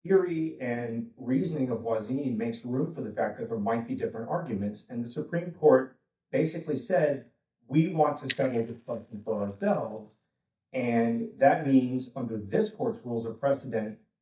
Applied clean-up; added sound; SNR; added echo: neural mask model DeepFilterNet 3.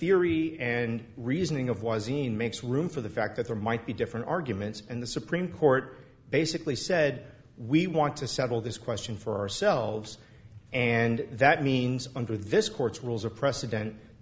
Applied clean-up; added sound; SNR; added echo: none; none; none; none.